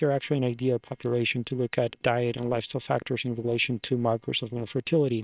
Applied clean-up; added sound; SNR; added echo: neural separator model SepFormer WHAM!.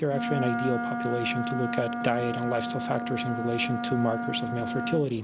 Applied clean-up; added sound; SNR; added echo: none; Wind instrument, woodwind instrument; 2 dB; none.